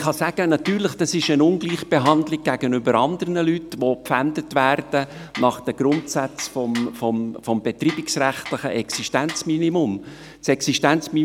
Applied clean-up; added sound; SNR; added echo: none; Tools; 17 dB; none.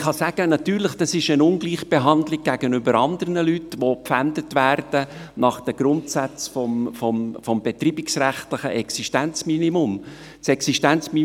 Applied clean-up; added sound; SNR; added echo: none; none; none; none.